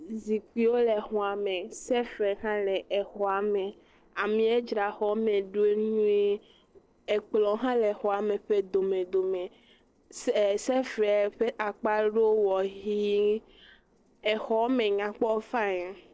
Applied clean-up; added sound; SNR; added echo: neural separator model SepFormer DNS4.